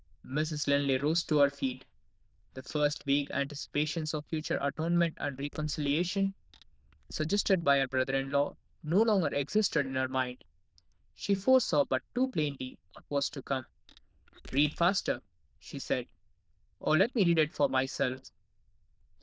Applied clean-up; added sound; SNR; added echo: neural diffusion model UNIVERSE++.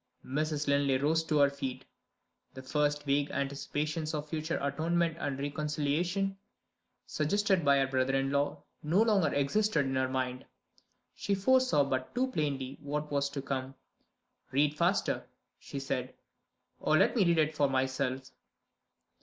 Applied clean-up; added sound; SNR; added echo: none; none; none; none.